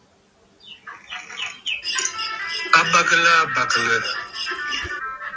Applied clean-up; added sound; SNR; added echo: none; Mechanisms; 9 dB; none.